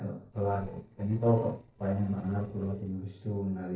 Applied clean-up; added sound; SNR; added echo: neural separator model SepFormer DNS4.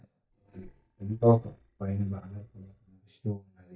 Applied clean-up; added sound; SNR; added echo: neural mask model DeepFilterNet 3.